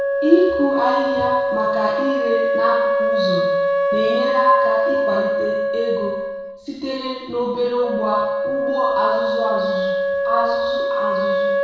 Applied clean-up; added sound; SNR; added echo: none; Wind instrument, woodwind instrument; -2 dB; reverberation time 1.1 s.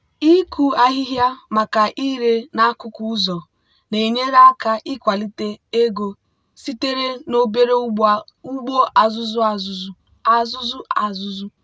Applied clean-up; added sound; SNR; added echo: none; none; none; none.